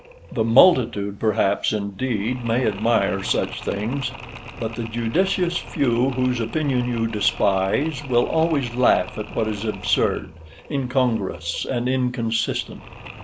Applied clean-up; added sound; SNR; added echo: none; Mechanisms; 15 dB; none.